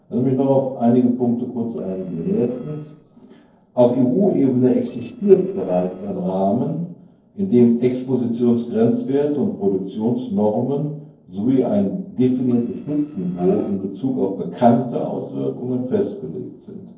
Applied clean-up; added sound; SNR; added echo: neural separator model SepFormer DNS4.